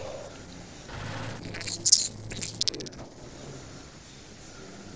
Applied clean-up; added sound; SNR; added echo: neural separator model SepFormer DNS4.